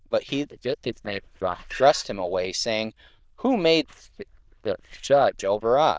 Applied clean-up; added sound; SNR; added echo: neural diffusion model UNIVERSE++.